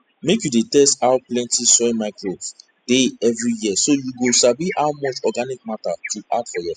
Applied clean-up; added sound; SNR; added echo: classical method spectral subtraction.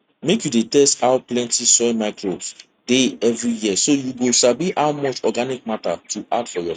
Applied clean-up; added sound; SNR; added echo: neural mask model RNNoise.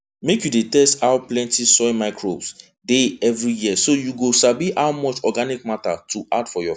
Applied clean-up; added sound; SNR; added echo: none; none; none; none.